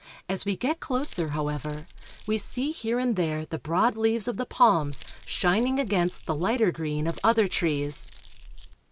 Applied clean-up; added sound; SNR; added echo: none; Keys jangling; 10 dB; none.